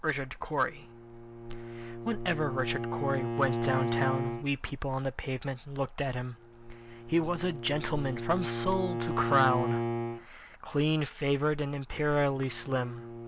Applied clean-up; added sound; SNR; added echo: none; Bowed string instrument; 5 dB; none.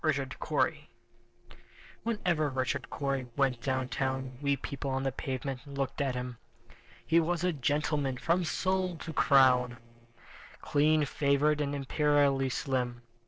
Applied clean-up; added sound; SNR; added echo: neural separator model SepFormer DNS4.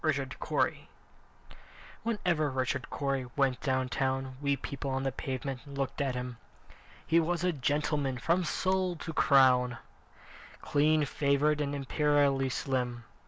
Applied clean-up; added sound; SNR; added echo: none; none; none; none.